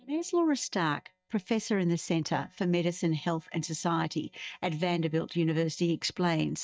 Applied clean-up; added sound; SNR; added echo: neural mask model DeepFilterNet 3.